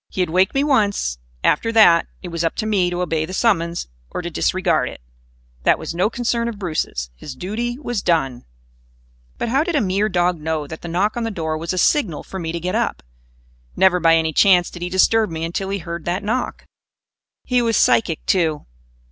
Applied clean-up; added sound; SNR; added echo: none; none; none; none.